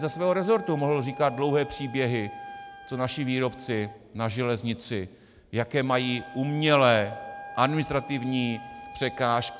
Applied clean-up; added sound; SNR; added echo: none; Wind instrument, woodwind instrument; 16 dB; none.